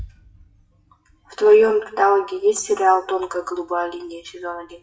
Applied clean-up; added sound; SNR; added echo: classical method WPE with log-MMSE.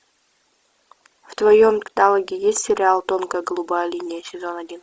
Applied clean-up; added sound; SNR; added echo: none; none; none; none.